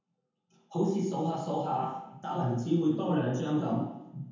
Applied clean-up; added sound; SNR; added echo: none; none; none; reverberation time 0.9 s.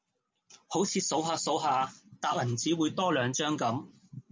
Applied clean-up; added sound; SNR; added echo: none; none; none; none.